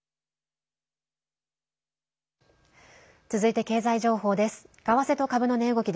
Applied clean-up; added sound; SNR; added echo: none; none; none; none.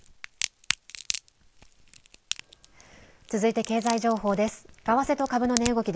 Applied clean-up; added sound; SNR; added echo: none; Crack; 9 dB; none.